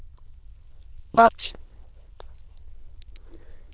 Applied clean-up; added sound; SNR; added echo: neural diffusion model UNIVERSE++.